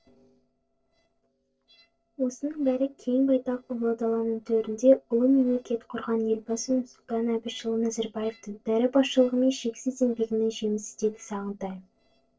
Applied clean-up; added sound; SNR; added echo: neural separator model SepFormer DNS4.